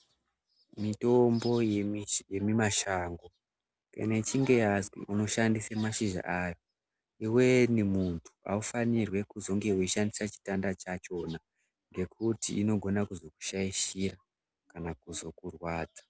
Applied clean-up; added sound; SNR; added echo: none; none; none; none.